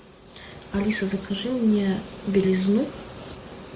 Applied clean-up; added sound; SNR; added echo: none; none; none; none.